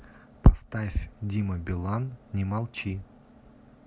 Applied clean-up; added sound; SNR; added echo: none; none; none; none.